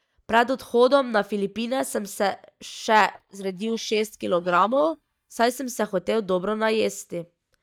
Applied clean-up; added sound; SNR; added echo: neural mask model DeepFilterNet 3.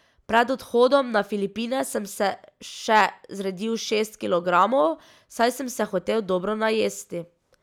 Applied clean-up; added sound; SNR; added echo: none; none; none; none.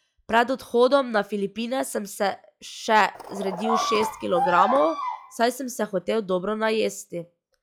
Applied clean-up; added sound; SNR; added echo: classical method log-MMSE.